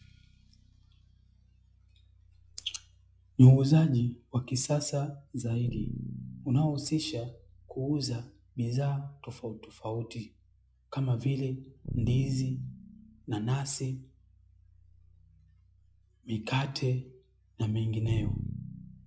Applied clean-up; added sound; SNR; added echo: classical method log-MMSE.